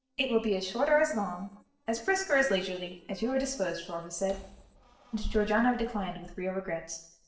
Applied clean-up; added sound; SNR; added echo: neural separator model SepFormer DNS4.